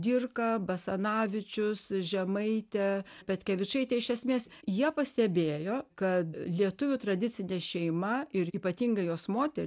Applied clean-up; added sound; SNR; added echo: none; none; none; none.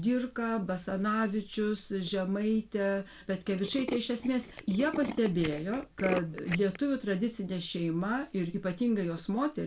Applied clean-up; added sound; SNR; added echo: none; Tools; 13 dB; reverberation time 0.2 s.